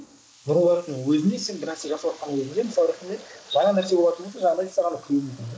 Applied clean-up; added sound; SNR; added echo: neural mask model Resemble Enhance denoiser.